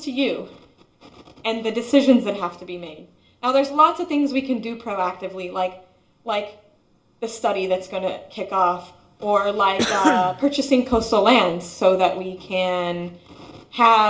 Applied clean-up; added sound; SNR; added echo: none; Cough; 3 dB; reverberation time 0.4 s.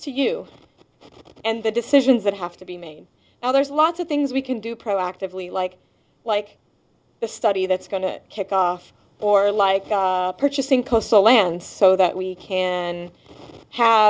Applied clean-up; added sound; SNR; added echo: none; none; none; none.